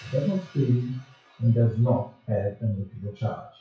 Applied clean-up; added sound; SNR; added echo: classical method WPE with log-MMSE.